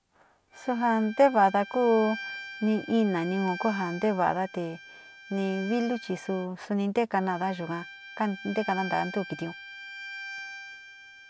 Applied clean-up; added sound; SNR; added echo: none; Bowed string instrument; 14 dB; none.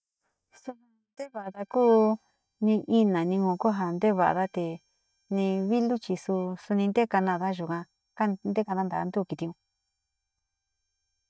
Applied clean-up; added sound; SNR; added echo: neural mask model DeepFilterNet 3.